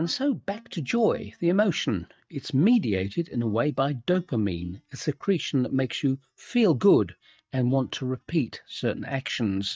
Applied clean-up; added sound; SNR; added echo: neural mask model DeepFilterNet 3.